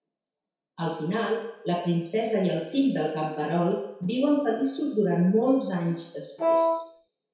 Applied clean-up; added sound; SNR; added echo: none; Wind instrument, woodwind instrument; -2 dB; reverberation time 0.7 s.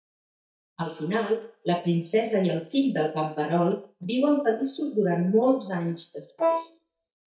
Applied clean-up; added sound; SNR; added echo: neural mask model DeepFilterNet 3.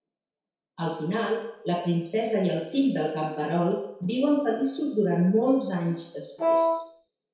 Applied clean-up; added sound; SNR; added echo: neural separator model SepFormer DNS4.